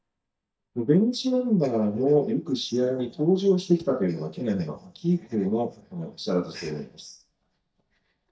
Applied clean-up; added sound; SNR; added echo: neural mask model DeepFilterNet 3.